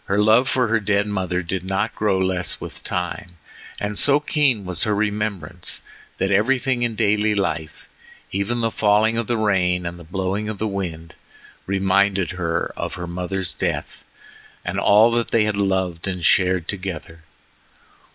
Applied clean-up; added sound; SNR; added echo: none; none; none; none.